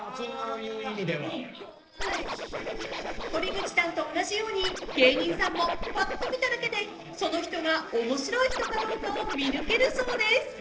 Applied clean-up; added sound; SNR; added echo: neural separator model SepFormer DNS4.